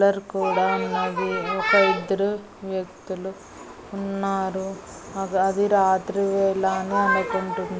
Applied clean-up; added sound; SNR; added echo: none; none; none; none.